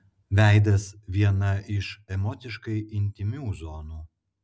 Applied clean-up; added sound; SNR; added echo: none; none; none; none.